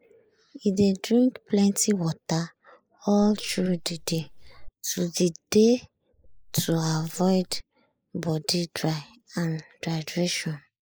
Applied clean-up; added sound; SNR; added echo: neural mask model Resemble Enhance denoiser.